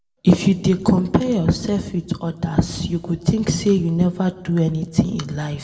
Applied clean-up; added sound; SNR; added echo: none; none; none; reverberation time 0.7 s.